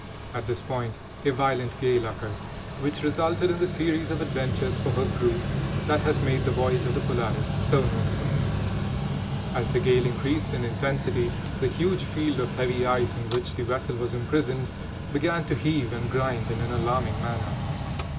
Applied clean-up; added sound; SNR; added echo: none; Mechanical fan; 2 dB; none.